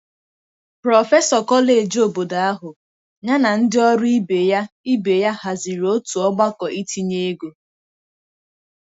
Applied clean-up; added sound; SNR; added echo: none; none; none; none.